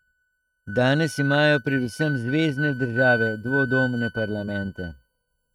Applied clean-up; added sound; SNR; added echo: neural mask model RNNoise.